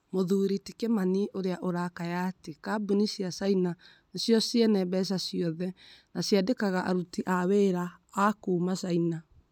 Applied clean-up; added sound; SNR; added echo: none; none; none; none.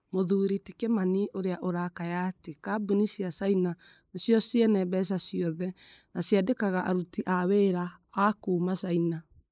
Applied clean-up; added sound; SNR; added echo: neural mask model Resemble Enhance denoiser.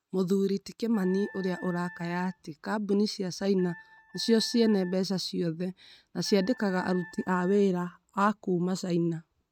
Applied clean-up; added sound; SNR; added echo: neural mask model RNNoise.